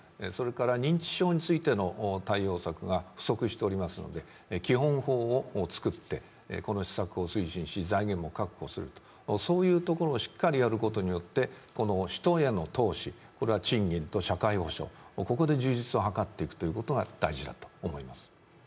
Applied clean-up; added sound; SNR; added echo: none; none; none; none.